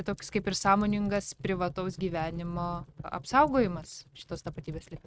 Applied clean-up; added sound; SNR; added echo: neural mask model RNNoise.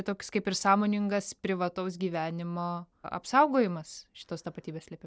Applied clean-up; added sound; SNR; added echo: none; none; none; none.